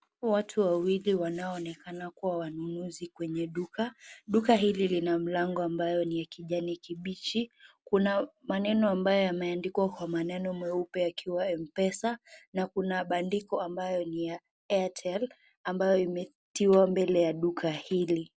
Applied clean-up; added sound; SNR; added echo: none; none; none; none.